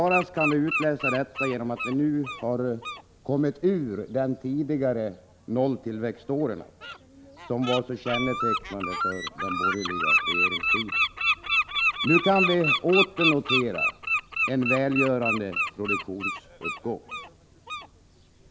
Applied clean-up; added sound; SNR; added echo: none; Bird; 2 dB; none.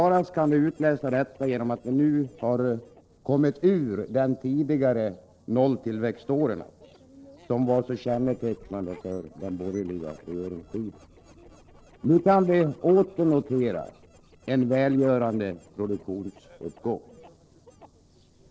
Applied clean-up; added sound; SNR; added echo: neural separator model SepFormer DNS4.